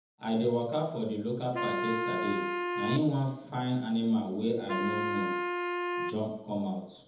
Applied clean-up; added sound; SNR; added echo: none; Wind instrument, woodwind instrument; 3 dB; reverberation time 1.0 s.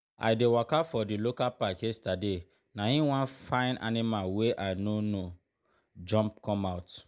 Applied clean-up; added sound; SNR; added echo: none; none; none; none.